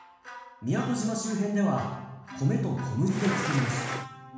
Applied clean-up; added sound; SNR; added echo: none; Insect; 4 dB; reverberation time 1.1 s.